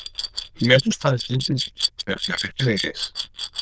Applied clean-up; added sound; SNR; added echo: neural diffusion model UNIVERSE++.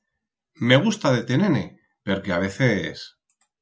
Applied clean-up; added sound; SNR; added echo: none; none; none; none.